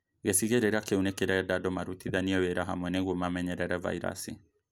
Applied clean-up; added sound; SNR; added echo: none; none; none; none.